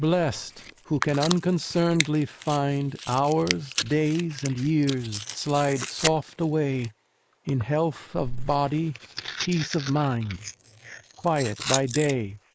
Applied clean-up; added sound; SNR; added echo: neural mask model Resemble Enhance denoiser.